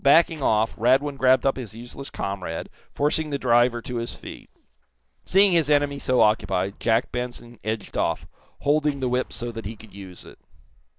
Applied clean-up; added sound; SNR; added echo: neural separator model SepFormer DNS4.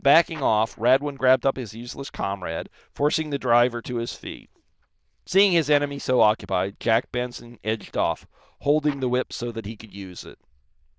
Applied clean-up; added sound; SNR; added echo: neural diffusion model UNIVERSE++.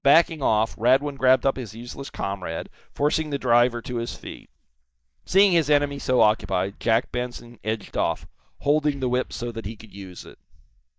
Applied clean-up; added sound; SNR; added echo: neural mask model DeepFilterNet 3.